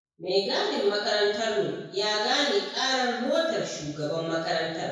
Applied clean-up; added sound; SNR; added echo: none; none; none; reverberation time 1.0 s.